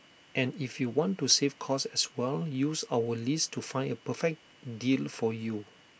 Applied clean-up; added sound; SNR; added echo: none; none; none; none.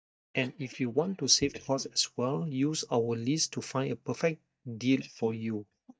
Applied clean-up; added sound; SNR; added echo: neural mask model DeepFilterNet 3.